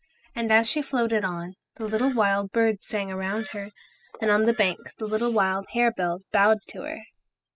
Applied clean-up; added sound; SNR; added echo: classical method spectral subtraction.